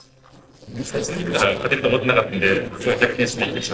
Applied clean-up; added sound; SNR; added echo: neural separator model SepFormer DNS4.